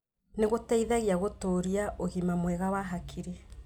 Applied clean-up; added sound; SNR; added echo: none; none; none; none.